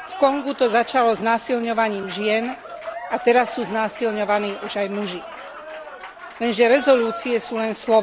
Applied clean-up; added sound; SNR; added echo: none; Applause / Cheering; 14 dB; none.